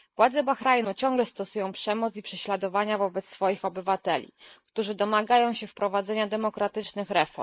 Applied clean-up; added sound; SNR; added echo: neural mask model Resemble Enhance denoiser.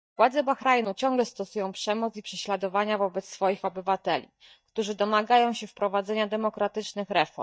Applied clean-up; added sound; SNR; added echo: neural mask model DeepFilterNet 3.